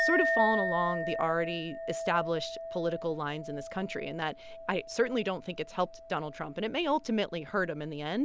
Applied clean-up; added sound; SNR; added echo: none; Chink, clink; 4 dB; none.